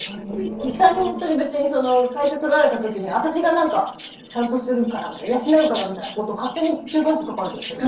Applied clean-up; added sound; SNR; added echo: neural separator model SepFormer DNS4.